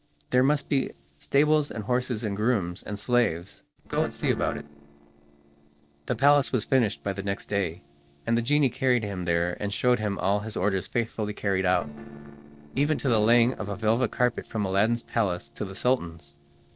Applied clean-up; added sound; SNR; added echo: neural separator model SepFormer DNS4.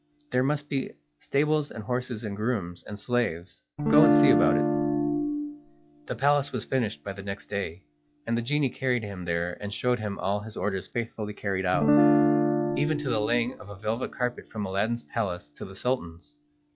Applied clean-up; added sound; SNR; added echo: classical method log-MMSE.